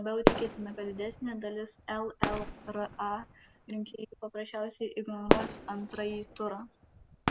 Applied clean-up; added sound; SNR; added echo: none; Fireworks; -3 dB; none.